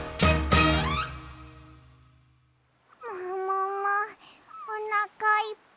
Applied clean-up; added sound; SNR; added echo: none; none; none; none.